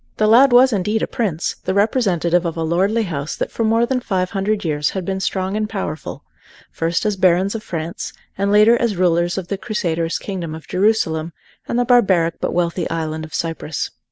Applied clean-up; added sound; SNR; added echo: none; none; none; none.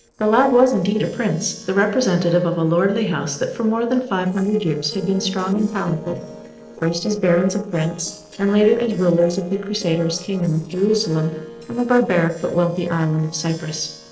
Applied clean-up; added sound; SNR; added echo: neural separator model SepFormer DNS4.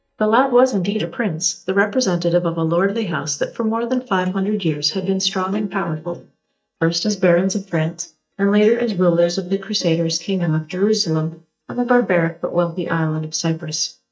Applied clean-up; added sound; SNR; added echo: neural mask model DeepFilterNet 3.